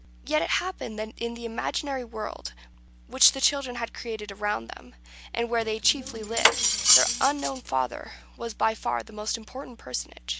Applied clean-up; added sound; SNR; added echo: none; Cutlery, silverware; -3 dB; none.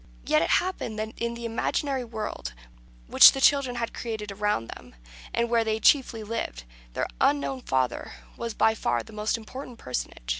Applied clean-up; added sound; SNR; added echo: none; none; none; none.